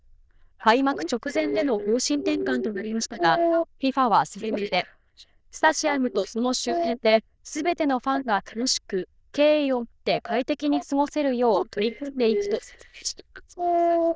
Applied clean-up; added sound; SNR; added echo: neural diffusion model UNIVERSE++.